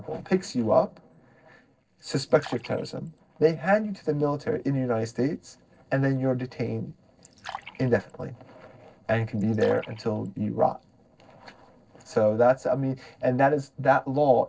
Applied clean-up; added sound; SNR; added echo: neural separator model SepFormer DNS4.